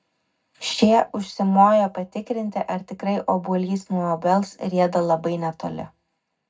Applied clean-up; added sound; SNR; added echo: none; none; none; reverberation time 0.3 s.